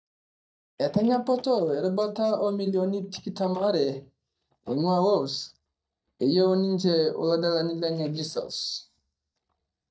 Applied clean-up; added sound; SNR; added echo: neural mask model DeepFilterNet 3.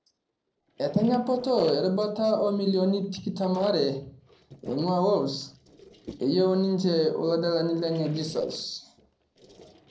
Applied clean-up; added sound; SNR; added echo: neural separator model SepFormer DNS4.